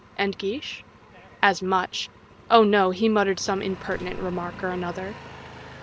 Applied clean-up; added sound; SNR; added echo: none; Engine; 18 dB; none.